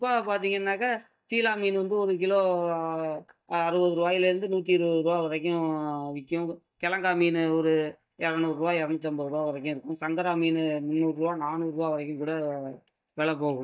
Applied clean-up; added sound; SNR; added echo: neural mask model DeepFilterNet 3.